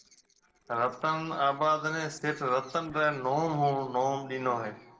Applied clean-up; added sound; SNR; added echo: neural separator model SepFormer DNS4.